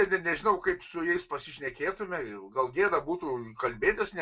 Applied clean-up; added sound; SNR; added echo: none; none; none; none.